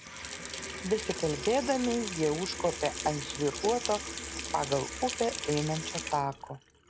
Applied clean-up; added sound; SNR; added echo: none; Sink (filling or washing) / Water tap, faucet; 7 dB; none.